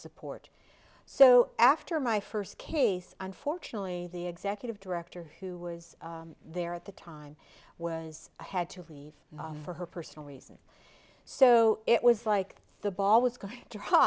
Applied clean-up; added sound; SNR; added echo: none; none; none; none.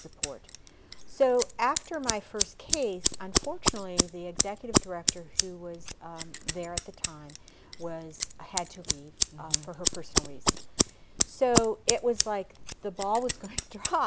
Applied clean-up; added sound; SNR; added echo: none; Scissors; -2 dB; none.